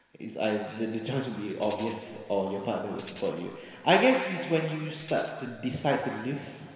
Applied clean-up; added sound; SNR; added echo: none; Tambourine; 4 dB; reverberation time 2.2 s.